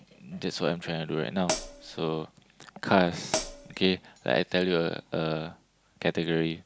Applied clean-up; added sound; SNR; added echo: none; Hi-hat; 3 dB; none.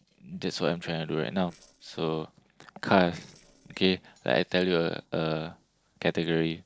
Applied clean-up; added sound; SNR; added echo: neural separator model SepFormer DNS4.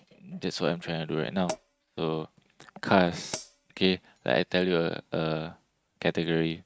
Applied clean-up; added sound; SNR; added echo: neural mask model RNNoise.